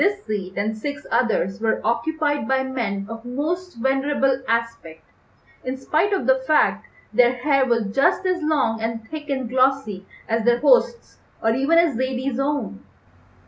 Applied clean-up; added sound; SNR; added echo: none; none; none; none.